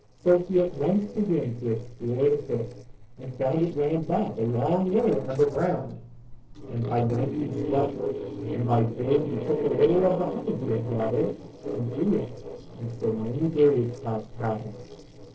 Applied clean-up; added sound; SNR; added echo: neural separator model SepFormer DNS4.